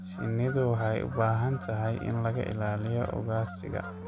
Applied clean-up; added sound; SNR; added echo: none; Organ + Bird vocalization, bird call, bird song / Fowl; 11 dB; none.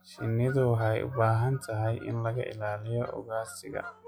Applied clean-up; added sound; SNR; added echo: classical method log-MMSE.